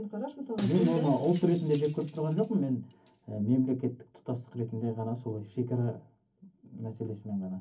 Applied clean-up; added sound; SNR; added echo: none; Shatter; 18 dB; reverberation time 0.3 s.